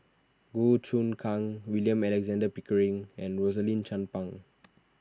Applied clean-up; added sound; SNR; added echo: none; none; none; none.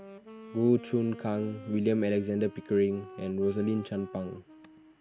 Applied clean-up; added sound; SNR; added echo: none; Wind instrument, woodwind instrument; 18 dB; none.